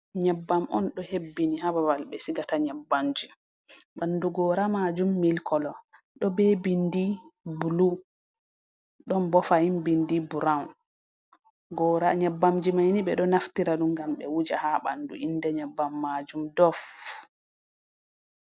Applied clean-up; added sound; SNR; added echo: none; none; none; none.